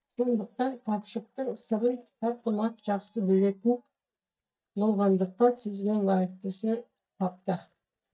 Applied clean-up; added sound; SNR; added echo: neural mask model DeepFilterNet 3.